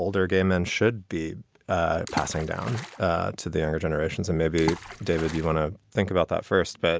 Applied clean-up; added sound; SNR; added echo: none; Water / Splash, splatter; 11 dB; none.